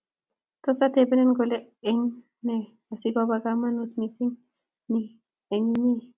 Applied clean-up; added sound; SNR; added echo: none; none; none; none.